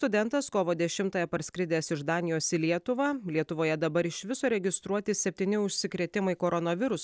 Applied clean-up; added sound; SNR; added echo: none; none; none; none.